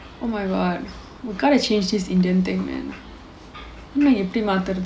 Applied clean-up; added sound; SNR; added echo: none; none; none; none.